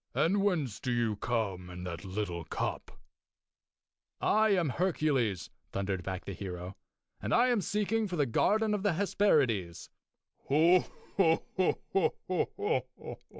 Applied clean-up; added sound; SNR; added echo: none; none; none; none.